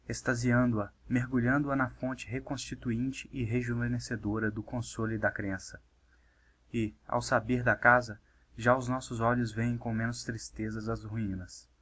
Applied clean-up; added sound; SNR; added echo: none; none; none; none.